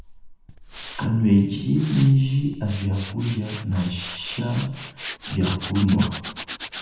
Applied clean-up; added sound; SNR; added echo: none; Tools; 13 dB; reverberation time 0.8 s.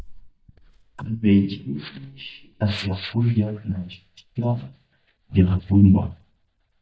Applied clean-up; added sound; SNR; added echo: neural mask model DeepFilterNet 3.